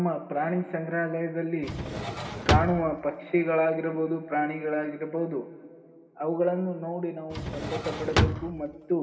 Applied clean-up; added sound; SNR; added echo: none; Drawer open or close; 0 dB; reverberation time 2.0 s.